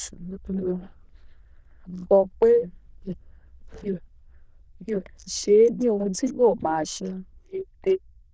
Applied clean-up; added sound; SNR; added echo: neural diffusion model UNIVERSE++.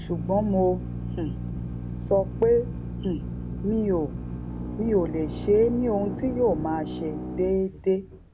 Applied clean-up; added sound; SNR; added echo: none; Drill; 6 dB; none.